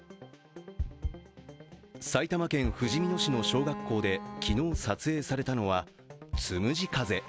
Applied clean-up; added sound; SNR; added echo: none; Bowed string instrument; 7 dB; none.